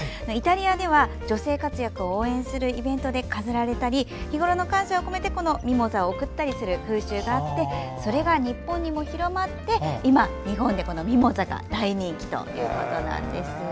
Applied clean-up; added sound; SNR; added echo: none; none; none; none.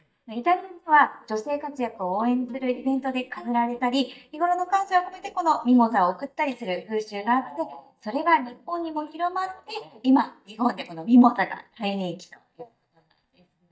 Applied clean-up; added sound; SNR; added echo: neural mask model DeepFilterNet 3.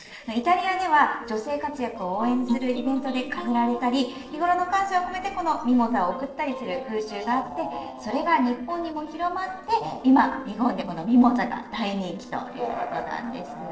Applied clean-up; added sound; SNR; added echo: neural separator model SepFormer DNS4.